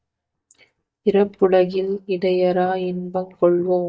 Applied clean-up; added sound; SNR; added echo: neural mask model DeepFilterNet 3.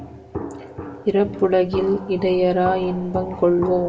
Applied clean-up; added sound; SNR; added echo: none; Walk, footsteps; 13 dB; reverberation time 0.8 s.